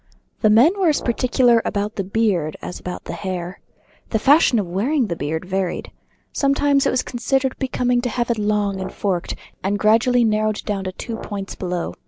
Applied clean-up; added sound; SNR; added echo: none; Brass instrument; 18 dB; none.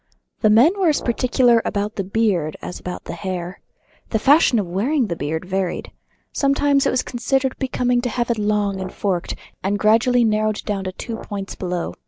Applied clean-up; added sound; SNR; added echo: neural mask model DeepFilterNet 3.